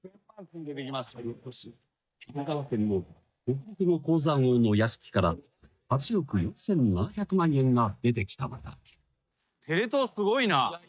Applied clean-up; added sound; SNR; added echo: neural mask model DeepFilterNet 3.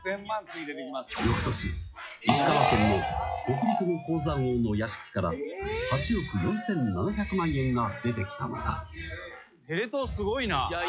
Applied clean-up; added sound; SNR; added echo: classical method log-MMSE.